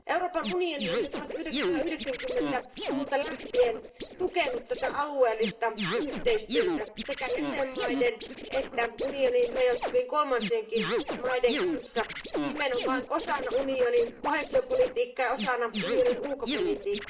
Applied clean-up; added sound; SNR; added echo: neural separator model SepFormer DNS4.